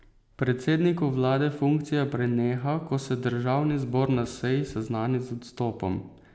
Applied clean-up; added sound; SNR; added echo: none; none; none; none.